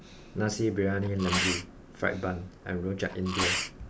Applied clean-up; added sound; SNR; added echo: none; Sneeze; 5 dB; none.